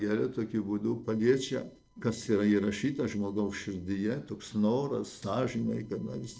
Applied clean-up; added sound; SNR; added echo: neural separator model SepFormer DNS4.